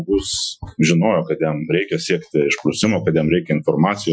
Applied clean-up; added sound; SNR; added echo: classical method Wiener filter.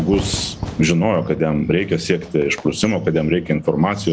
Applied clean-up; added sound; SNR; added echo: none; Fire / Fireworks; 14 dB; none.